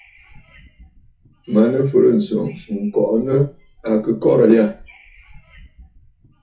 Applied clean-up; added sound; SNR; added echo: classical method WPE with log-MMSE.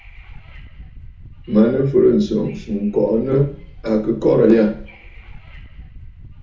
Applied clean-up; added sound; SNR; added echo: none; Subway, metro, underground / Wind; 19 dB; reverberation time 0.6 s.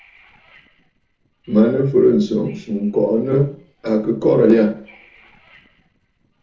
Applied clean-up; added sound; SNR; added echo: neural separator model SepFormer DNS4.